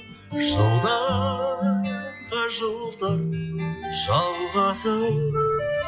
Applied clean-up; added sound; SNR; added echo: classical method log-MMSE.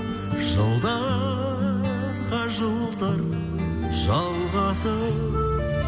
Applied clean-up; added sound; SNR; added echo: none; none; none; none.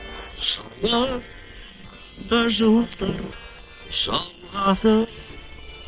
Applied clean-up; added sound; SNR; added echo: neural separator model SepFormer WHAM!.